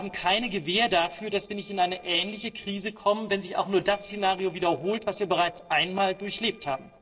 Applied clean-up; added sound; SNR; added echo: neural separator model SepFormer DNS4.